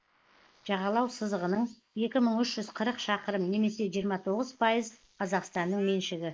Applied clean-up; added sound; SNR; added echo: neural mask model Resemble Enhance denoiser.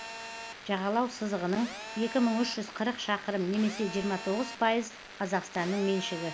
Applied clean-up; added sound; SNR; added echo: none; Telephone; 12 dB; none.